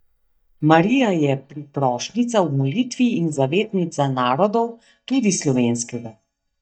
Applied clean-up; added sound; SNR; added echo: neural mask model DeepFilterNet 3.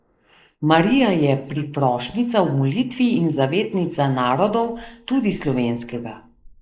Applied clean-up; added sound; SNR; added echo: neural mask model Resemble Enhance denoiser.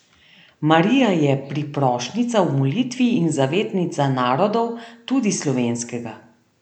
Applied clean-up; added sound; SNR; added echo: none; none; none; none.